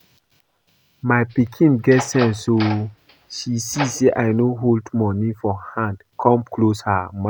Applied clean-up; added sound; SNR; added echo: none; Door; 13 dB; none.